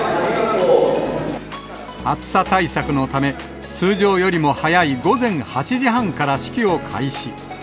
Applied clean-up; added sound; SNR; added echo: none; none; none; none.